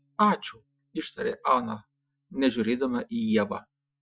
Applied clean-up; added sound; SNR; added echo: classical method Wiener filter.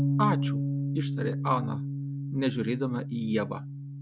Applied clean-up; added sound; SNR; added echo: none; Bass guitar; -1 dB; none.